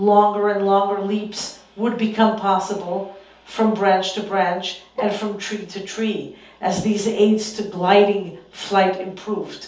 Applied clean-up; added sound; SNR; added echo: none; Bowed string instrument; 16 dB; reverberation time 0.6 s.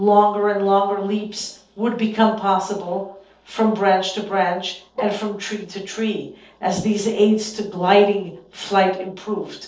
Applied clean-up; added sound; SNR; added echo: neural separator model SepFormer DNS4.